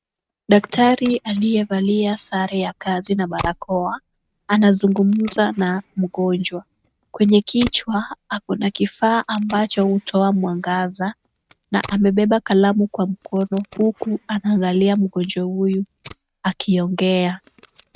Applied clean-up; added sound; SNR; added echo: neural mask model RNNoise.